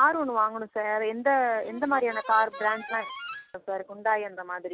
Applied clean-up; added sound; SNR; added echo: none; Harmonica; 14 dB; none.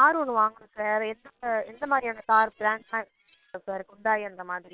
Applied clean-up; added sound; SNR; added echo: neural separator model SepFormer WHAM!.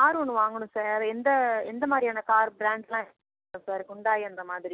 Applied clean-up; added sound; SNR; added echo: none; none; none; none.